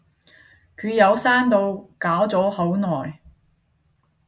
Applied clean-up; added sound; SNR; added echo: none; none; none; none.